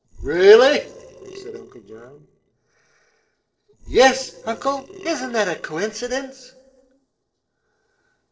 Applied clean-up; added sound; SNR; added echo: neural separator model SepFormer DNS4.